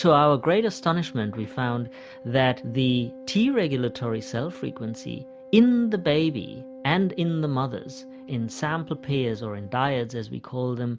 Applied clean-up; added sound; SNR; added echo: none; Organ; 18 dB; none.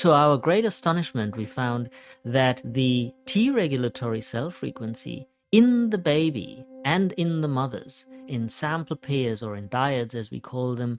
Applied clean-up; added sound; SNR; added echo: neural mask model RNNoise.